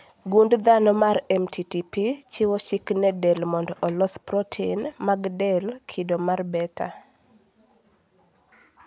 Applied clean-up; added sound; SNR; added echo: none; none; none; none.